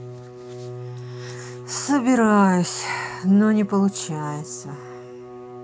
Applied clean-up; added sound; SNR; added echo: none; Bowed string instrument; 15 dB; none.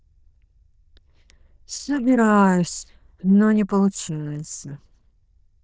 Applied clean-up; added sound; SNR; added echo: neural diffusion model UNIVERSE++.